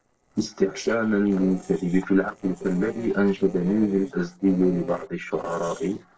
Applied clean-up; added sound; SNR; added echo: neural separator model SepFormer DNS4.